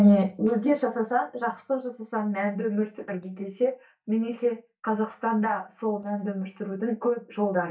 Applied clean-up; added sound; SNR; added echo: neural mask model DeepFilterNet 3.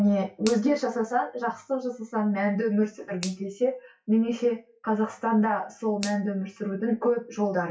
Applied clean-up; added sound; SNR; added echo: classical method WPE with log-MMSE.